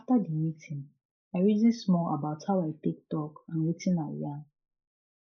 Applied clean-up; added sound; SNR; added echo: neural mask model Resemble Enhance denoiser.